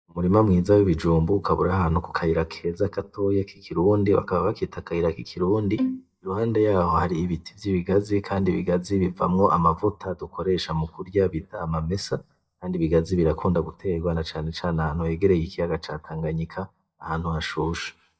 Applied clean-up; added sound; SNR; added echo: neural mask model DeepFilterNet 3.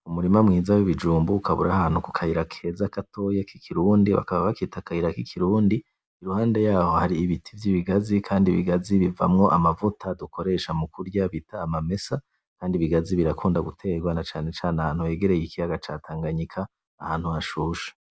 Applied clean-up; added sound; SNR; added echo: none; none; none; none.